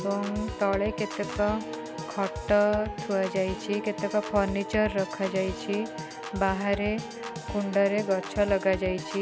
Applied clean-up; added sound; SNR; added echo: none; Piano / Organ; 8 dB; none.